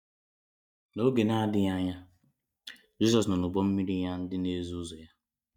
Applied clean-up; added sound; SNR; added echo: neural mask model DeepFilterNet 3.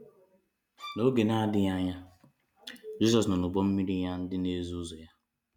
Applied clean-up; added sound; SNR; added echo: none; Bowed string instrument; 16 dB; none.